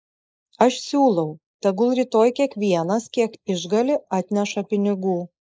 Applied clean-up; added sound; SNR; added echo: neural mask model Resemble Enhance denoiser.